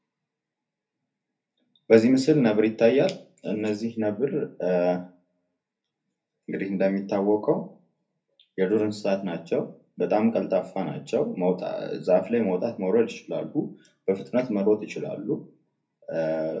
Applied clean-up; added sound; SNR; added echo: none; none; none; reverberation time 0.3 s.